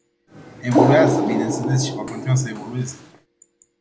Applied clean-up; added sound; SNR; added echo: none; Water; -1 dB; none.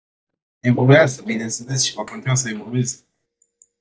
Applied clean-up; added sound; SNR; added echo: neural mask model DeepFilterNet 3.